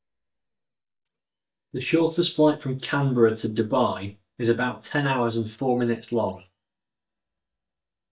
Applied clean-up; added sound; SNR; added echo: neural mask model DeepFilterNet 3.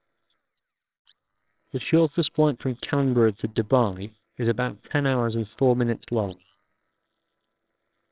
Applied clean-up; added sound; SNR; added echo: neural separator model SepFormer WHAMR!.